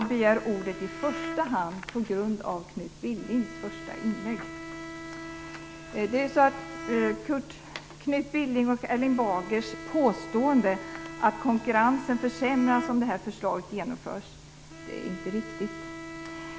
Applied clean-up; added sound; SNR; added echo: none; Bowed string instrument; 13 dB; none.